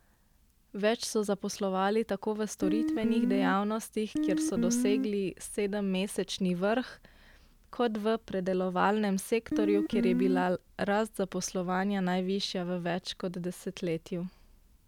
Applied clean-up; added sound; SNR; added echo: none; Guitar; -1 dB; none.